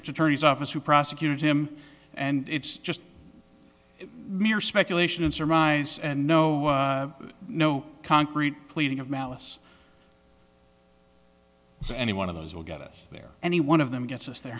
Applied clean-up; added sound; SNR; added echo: none; none; none; none.